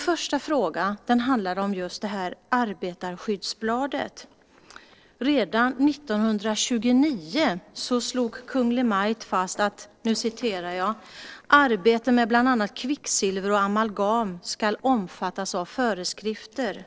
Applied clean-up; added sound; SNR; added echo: neural separator model SepFormer DNS4.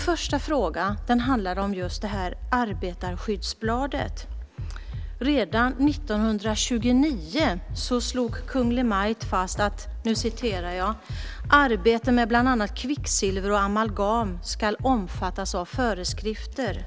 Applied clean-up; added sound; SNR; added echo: none; Bass drum; 8 dB; none.